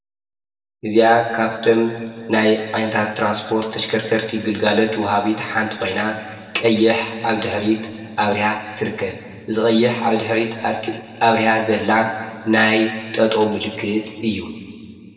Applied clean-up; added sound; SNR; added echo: none; none; none; reverberation time 2.2 s.